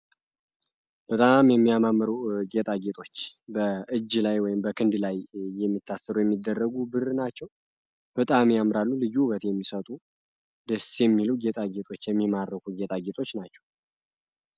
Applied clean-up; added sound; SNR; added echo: none; none; none; none.